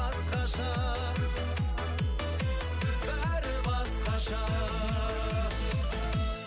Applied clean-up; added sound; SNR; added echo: none; none; none; none.